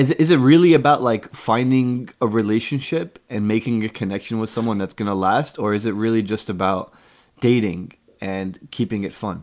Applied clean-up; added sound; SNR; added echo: none; none; none; none.